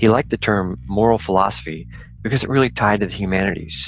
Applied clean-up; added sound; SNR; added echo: none; Bass guitar; 16 dB; none.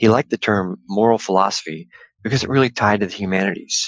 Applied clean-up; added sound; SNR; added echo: classical method Wiener filter.